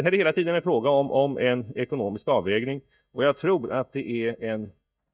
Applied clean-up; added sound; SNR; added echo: neural mask model DeepFilterNet 3.